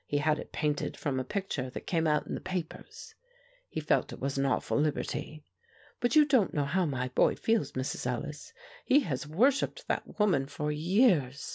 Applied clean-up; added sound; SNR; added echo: none; none; none; none.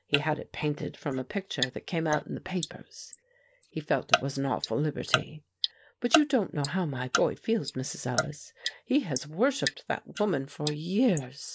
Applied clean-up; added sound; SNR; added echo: neural mask model Resemble Enhance denoiser.